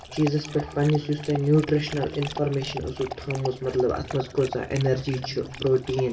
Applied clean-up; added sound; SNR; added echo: none; Dog; 13 dB; reverberation time 2.7 s.